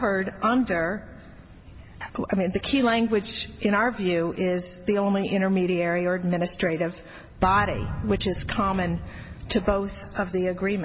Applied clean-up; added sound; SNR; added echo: none; Thunder; 14 dB; none.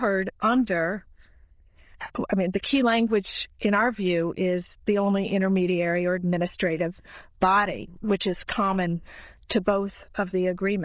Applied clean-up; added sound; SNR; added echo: neural diffusion model UNIVERSE++.